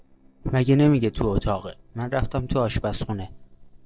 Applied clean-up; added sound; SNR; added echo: neural separator model SepFormer DNS4.